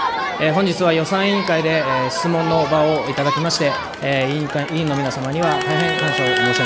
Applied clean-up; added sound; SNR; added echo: none; Crowd; 3 dB; none.